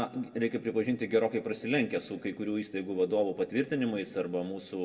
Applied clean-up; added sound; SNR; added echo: none; none; none; reverberation time 0.9 s.